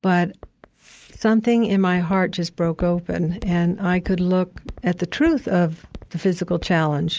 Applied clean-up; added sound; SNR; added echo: neural mask model DeepFilterNet 3.